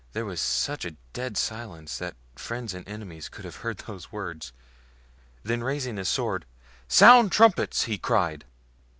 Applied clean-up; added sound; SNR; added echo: none; none; none; none.